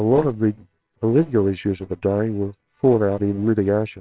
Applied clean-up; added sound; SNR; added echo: neural separator model SepFormer WHAMR!.